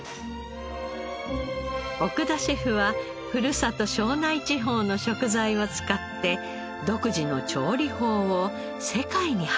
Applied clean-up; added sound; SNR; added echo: none; none; none; none.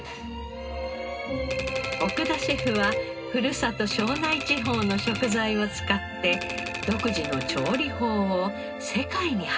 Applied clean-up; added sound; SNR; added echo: none; Typewriter; 9 dB; reverberation time 0.2 s.